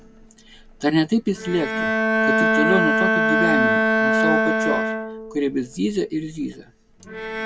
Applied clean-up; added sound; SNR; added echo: none; Bowed string instrument; -3 dB; none.